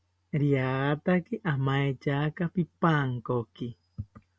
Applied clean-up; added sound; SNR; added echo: none; none; none; none.